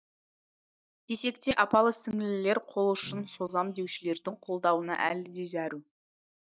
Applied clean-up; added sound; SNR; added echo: neural mask model DeepFilterNet 3.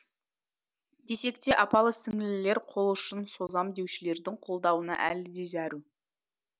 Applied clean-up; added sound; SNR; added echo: none; none; none; none.